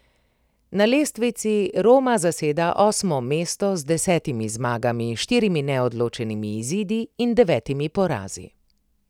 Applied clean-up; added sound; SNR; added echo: none; none; none; none.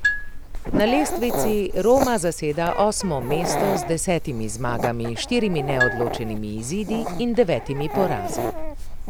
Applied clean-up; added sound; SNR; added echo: none; Dog + Marimba, xylophone; 3 dB; none.